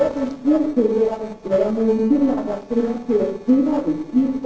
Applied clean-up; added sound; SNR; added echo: neural separator model SepFormer DNS4.